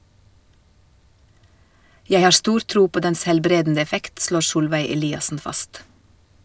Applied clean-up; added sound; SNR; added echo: none; none; none; none.